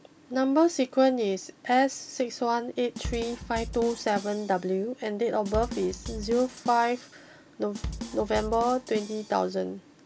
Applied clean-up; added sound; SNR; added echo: none; Drum kit; 11 dB; none.